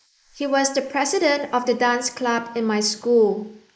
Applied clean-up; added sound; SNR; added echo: neural mask model Resemble Enhance denoiser.